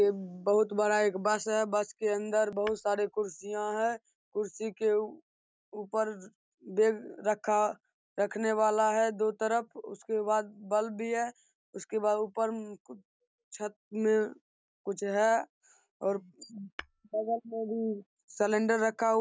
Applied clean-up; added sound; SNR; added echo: none; Tap / Hammer; 20 dB; none.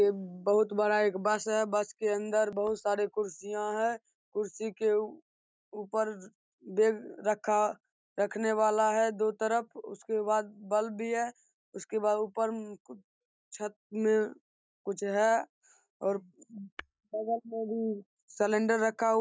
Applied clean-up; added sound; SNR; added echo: neural mask model DeepFilterNet 3.